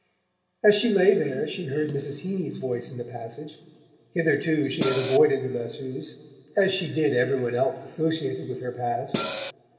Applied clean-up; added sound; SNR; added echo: none; Cymbal; 2 dB; reverberation time 2.5 s.